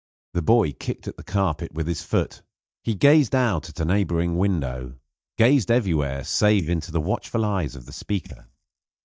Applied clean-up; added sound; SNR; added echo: neural mask model DeepFilterNet 3.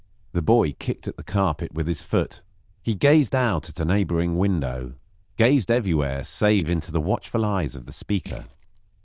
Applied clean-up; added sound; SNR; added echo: neural diffusion model UNIVERSE++.